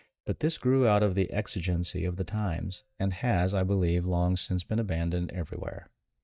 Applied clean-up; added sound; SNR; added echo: neural mask model DeepFilterNet 3.